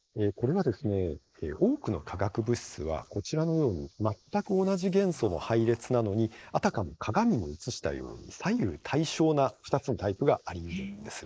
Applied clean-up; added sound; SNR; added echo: neural mask model Resemble Enhance denoiser.